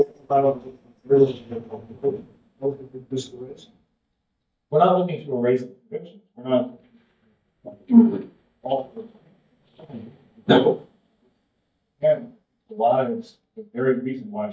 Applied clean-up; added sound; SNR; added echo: neural mask model DeepFilterNet 3.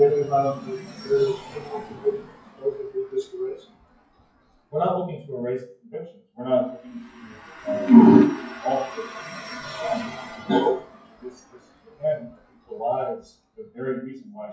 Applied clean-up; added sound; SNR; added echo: classical method WPE with log-MMSE.